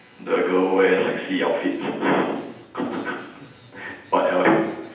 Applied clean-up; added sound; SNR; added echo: none; none; none; reverberation time 0.9 s.